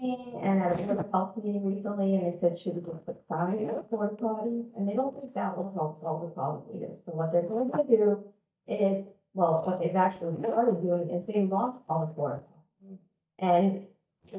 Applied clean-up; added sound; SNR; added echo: neural mask model DeepFilterNet 3.